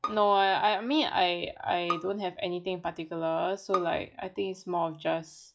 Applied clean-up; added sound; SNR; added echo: classical method log-MMSE.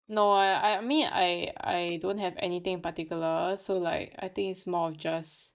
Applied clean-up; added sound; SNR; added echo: neural mask model DeepFilterNet 3.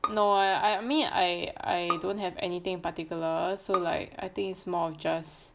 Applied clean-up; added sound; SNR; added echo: none; Bowed string instrument; 12 dB; none.